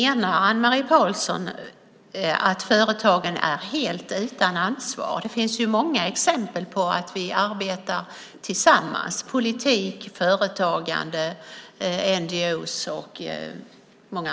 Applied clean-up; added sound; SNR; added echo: none; none; none; none.